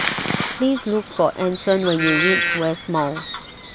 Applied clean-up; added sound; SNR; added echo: none; Bird vocalization, bird call, bird song; 3 dB; none.